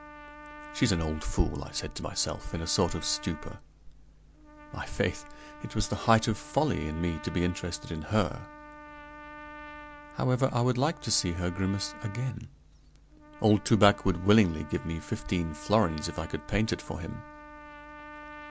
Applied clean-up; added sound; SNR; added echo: none; Trumpet; 17 dB; none.